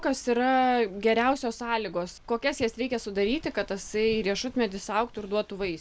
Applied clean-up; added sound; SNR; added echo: none; none; none; none.